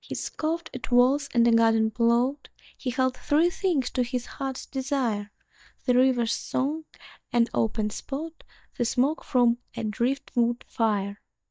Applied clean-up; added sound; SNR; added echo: neural mask model DeepFilterNet 3.